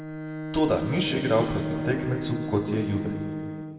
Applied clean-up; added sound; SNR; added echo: none; Bowed string instrument; 5 dB; reverberation time 2.1 s.